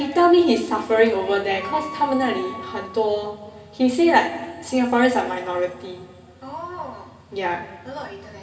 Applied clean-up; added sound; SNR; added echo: none; Wind instrument, woodwind instrument; 14 dB; reverberation time 2.9 s.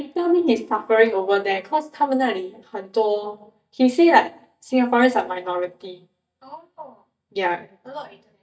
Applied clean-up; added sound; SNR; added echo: neural mask model DeepFilterNet 3.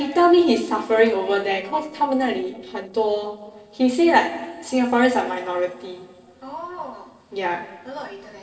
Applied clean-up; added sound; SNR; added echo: neural separator model SepFormer DNS4.